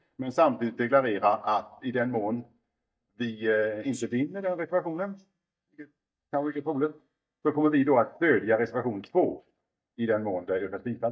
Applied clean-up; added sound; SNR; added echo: neural mask model DeepFilterNet 3.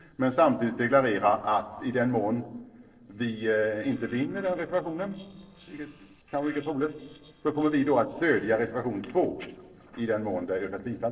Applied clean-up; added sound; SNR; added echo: neural separator model SepFormer DNS4.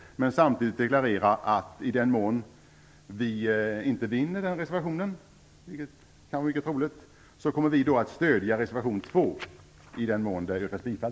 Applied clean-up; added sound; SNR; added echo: none; none; none; none.